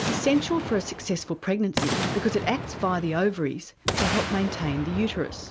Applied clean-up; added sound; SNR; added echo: none; Boom; 4 dB; none.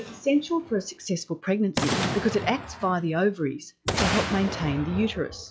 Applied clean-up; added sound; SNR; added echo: classical method log-MMSE.